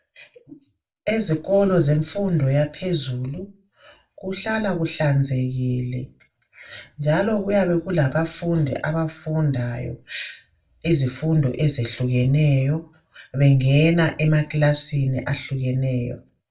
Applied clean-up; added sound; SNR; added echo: none; none; none; reverberation time 0.2 s.